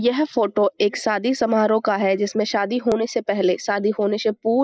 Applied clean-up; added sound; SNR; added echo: neural mask model Resemble Enhance denoiser.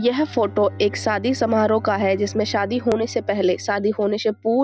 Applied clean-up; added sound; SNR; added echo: none; Bowed string instrument; 17 dB; none.